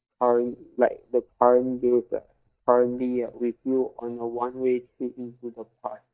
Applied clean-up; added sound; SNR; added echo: neural mask model DeepFilterNet 3.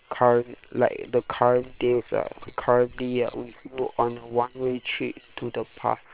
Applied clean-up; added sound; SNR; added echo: neural separator model SepFormer WHAM!.